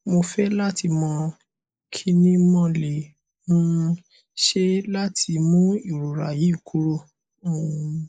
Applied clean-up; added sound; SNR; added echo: neural mask model Resemble Enhance denoiser.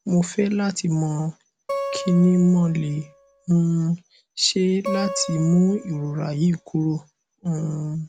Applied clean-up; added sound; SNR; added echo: none; Acoustic guitar; 11 dB; none.